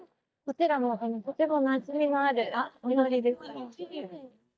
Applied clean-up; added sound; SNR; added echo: neural mask model DeepFilterNet 3.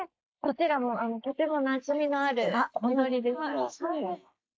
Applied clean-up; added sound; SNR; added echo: neural mask model Resemble Enhance denoiser.